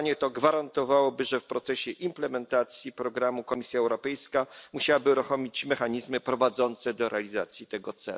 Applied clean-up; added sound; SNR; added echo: none; none; none; none.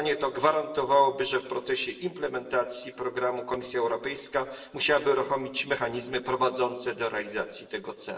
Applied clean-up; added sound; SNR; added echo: none; none; none; reverberation time 0.9 s.